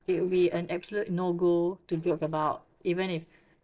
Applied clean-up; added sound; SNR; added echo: neural separator model SepFormer DNS4.